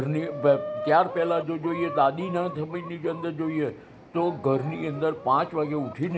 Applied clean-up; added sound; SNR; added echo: none; Chicken, rooster; 12 dB; none.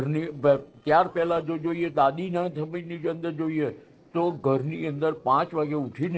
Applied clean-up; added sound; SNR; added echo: neural separator model SepFormer DNS4.